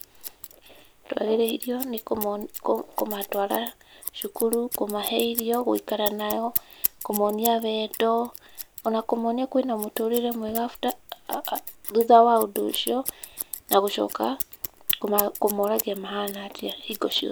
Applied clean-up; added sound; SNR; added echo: none; Scissors; 10 dB; none.